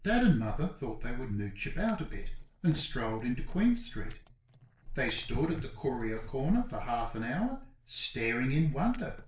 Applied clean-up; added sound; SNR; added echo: neural separator model SepFormer DNS4.